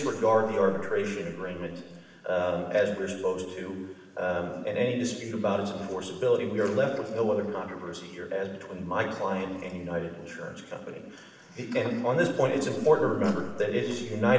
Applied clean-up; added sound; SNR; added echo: none; none; none; reverberation time 1.2 s.